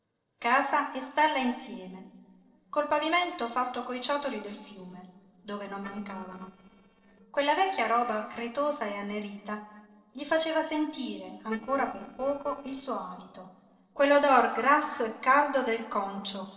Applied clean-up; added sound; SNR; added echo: neural separator model SepFormer DNS4.